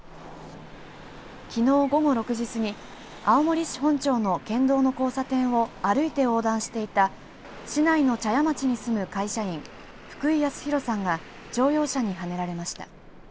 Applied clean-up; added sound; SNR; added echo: none; none; none; none.